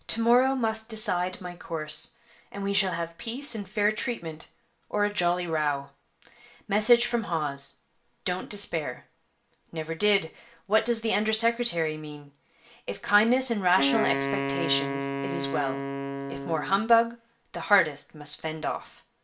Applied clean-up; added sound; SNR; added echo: none; Wind instrument, woodwind instrument; 3 dB; reverberation time 0.3 s.